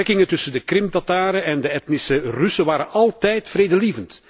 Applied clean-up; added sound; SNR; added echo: none; none; none; none.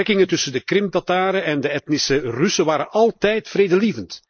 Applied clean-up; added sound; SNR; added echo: neural mask model Resemble Enhance denoiser.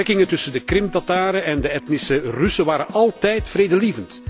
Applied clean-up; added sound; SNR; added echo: none; Keyboard (musical); 15 dB; none.